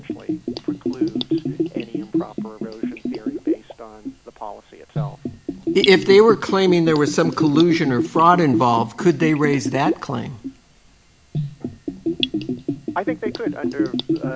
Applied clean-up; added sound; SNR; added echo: none; Bathtub (filling or washing) / Gurgling; 5 dB; none.